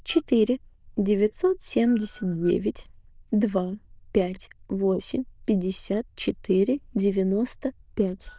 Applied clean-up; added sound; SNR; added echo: neural diffusion model UNIVERSE++.